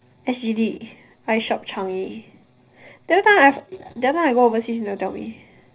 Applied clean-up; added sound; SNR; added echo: none; none; none; reverberation time 0.5 s.